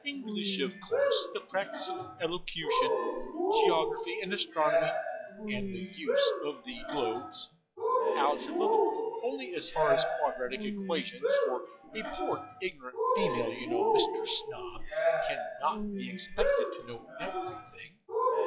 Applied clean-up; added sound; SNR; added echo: classical method log-MMSE.